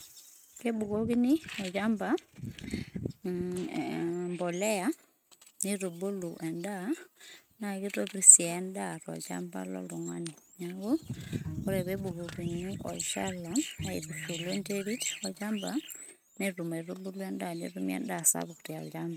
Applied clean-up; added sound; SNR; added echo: neural mask model RNNoise.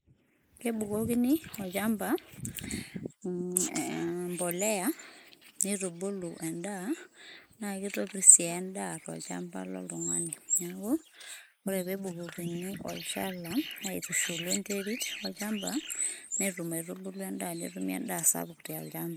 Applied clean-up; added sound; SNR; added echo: neural mask model Resemble Enhance denoiser.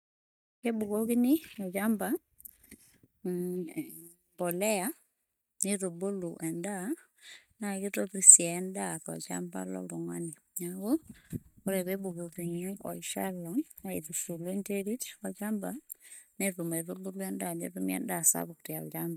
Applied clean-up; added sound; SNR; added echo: neural mask model DeepFilterNet 3.